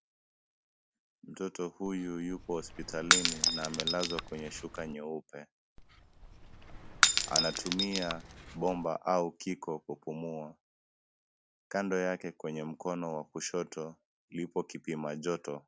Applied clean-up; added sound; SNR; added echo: none; Shatter / Crushing; -4 dB; none.